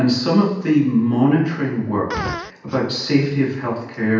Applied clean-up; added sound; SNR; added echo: none; Fart; 14 dB; reverberation time 0.9 s.